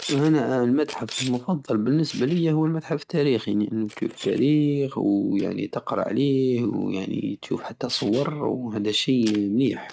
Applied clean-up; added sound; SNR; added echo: neural mask model RNNoise.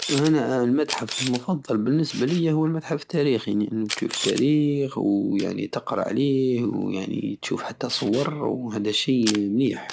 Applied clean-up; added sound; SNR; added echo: none; Camera; 14 dB; none.